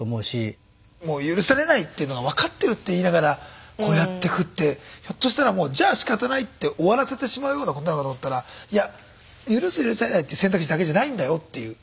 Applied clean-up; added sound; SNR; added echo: none; none; none; none.